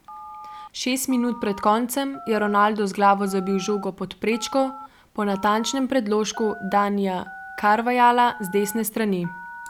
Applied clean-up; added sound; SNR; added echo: none; Telephone; 17 dB; none.